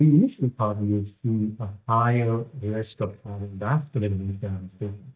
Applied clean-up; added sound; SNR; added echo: neural mask model DeepFilterNet 3.